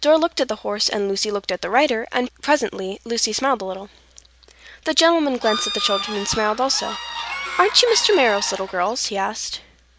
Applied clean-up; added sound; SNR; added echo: none; Bird / Fowl; 8 dB; none.